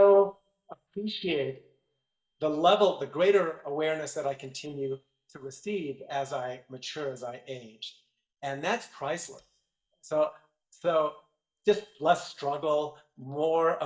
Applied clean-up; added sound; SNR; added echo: neural mask model DeepFilterNet 3.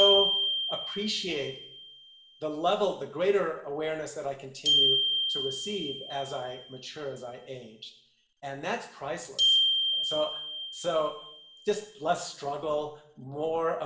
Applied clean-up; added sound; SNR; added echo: none; Glockenspiel; 0 dB; reverberation time 0.7 s.